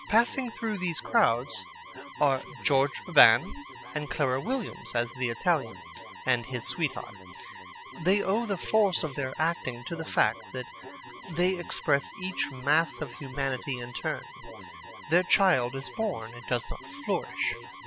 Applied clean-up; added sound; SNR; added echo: none; Alarm; 14 dB; none.